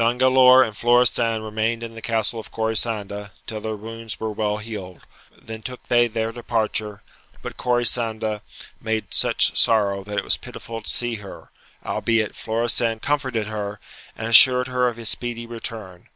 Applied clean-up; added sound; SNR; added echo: none; none; none; none.